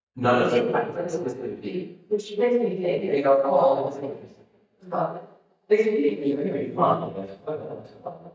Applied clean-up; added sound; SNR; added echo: neural mask model DeepFilterNet 3.